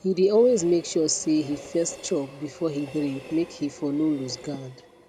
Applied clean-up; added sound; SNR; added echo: none; Train; 19 dB; none.